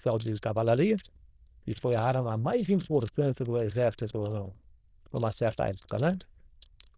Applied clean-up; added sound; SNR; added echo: neural diffusion model UNIVERSE++.